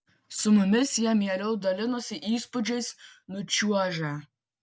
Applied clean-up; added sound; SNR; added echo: none; none; none; none.